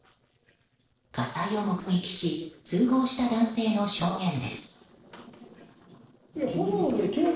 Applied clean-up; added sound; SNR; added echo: neural separator model SepFormer DNS4.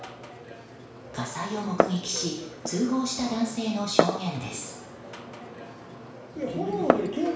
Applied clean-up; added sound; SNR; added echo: none; Glass; 1 dB; reverberation time 0.7 s.